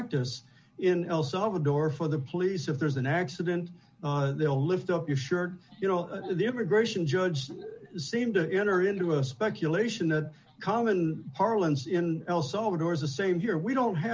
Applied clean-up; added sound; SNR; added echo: none; none; none; none.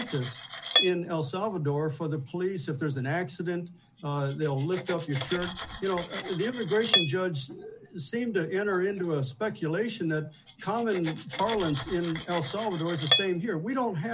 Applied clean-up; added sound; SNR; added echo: none; Cutlery, silverware; 3 dB; none.